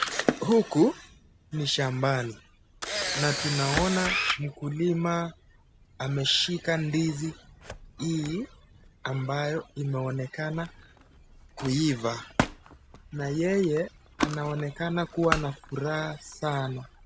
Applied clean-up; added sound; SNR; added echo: none; Camera; 7 dB; none.